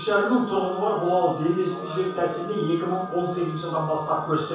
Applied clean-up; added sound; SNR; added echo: none; Alarm; 14 dB; reverberation time 0.7 s.